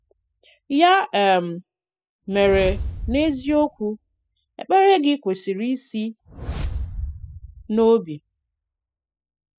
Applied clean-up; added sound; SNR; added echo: classical method spectral subtraction.